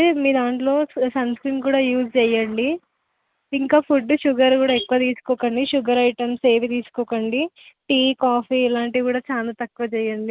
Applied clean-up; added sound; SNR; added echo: none; none; none; none.